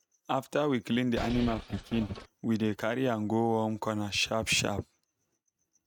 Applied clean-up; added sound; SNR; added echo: neural mask model RNNoise.